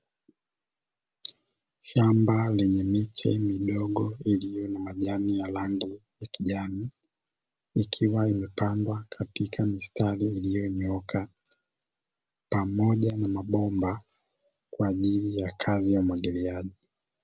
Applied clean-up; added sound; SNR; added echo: none; none; none; none.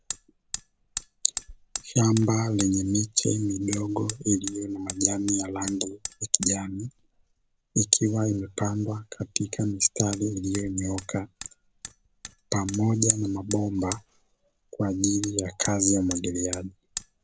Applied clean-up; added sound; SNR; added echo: none; Hammer; 13 dB; none.